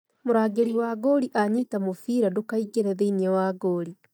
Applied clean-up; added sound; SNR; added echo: neural mask model DeepFilterNet 3.